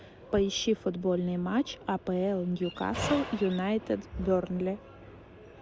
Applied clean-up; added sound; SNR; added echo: none; Bird vocalization, bird call, bird song; 18 dB; none.